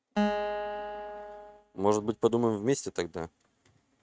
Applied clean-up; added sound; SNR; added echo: neural mask model RNNoise.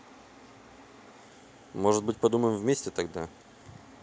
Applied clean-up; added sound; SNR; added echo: none; none; none; none.